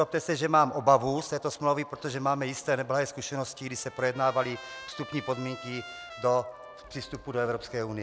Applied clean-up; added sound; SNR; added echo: none; Trumpet; 19 dB; none.